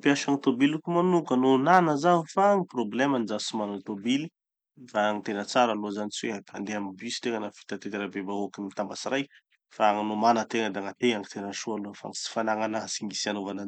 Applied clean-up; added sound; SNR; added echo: none; none; none; none.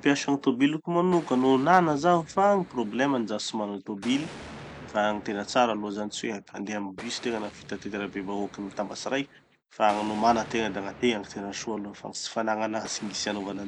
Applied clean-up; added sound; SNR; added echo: none; Explosion; 19 dB; none.